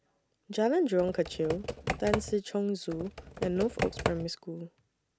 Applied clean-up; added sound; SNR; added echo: none; Computer keyboard; 4 dB; none.